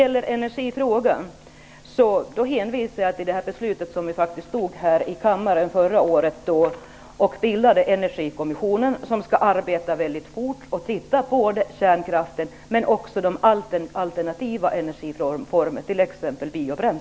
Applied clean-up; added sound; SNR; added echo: none; none; none; none.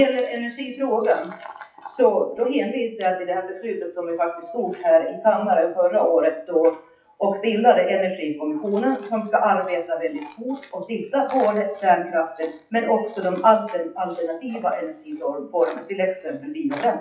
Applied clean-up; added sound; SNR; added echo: classical method WPE with log-MMSE.